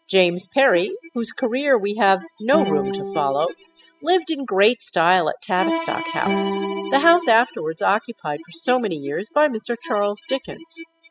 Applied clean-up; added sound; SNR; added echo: classical method spectral subtraction.